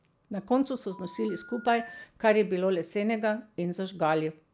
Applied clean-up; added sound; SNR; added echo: none; Telephone; 18 dB; none.